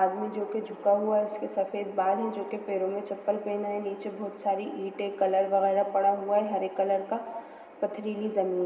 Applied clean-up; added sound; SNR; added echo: none; none; none; reverberation time 1.8 s.